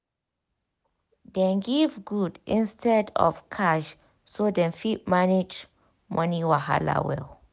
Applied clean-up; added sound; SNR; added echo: none; none; none; none.